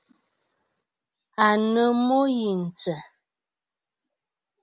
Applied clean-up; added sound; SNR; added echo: none; none; none; none.